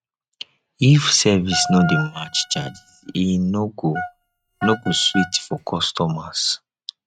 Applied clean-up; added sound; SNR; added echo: neural mask model RNNoise.